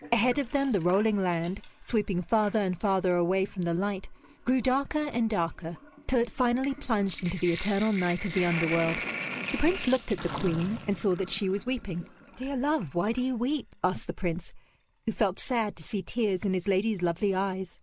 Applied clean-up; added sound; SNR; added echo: none; Sink (filling or washing); 14 dB; none.